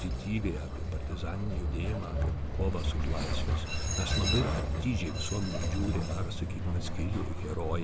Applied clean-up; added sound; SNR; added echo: none; Train; -1 dB; none.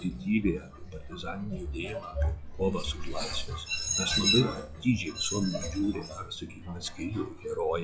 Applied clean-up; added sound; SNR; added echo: classical method log-MMSE.